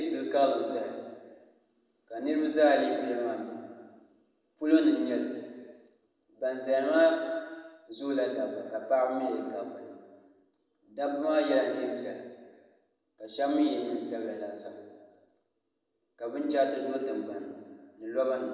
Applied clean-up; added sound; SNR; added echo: none; none; none; reverberation time 1.5 s.